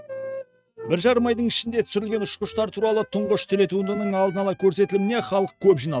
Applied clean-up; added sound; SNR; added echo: neural mask model RNNoise.